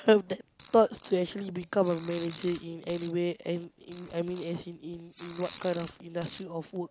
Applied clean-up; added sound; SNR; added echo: none; Fart; 17 dB; none.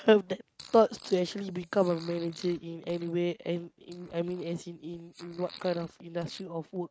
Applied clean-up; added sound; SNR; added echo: neural mask model RNNoise.